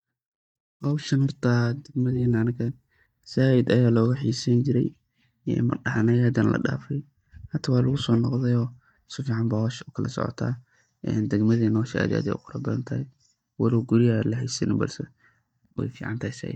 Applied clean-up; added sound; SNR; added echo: neural mask model DeepFilterNet 3.